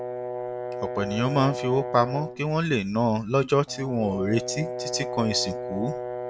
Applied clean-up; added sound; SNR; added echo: none; Brass instrument; 7 dB; none.